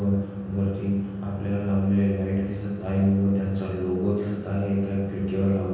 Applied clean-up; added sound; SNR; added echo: none; none; none; reverberation time 1.3 s.